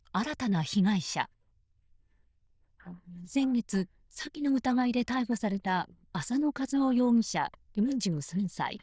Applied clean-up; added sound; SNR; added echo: neural diffusion model UNIVERSE++.